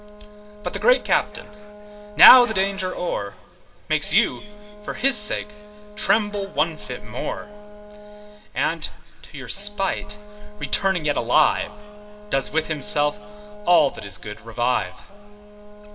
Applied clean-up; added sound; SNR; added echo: none; Brass instrument; 19 dB; reverberation time 1.8 s.